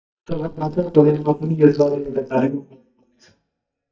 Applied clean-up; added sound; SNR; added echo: neural mask model DeepFilterNet 3.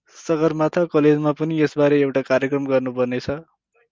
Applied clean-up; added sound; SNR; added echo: none; none; none; none.